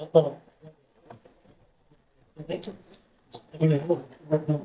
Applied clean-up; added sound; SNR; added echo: neural mask model DeepFilterNet 3.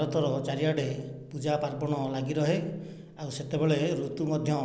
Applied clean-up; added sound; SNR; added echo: none; none; none; none.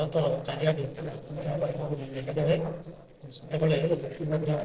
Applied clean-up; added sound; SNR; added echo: neural separator model SepFormer DNS4.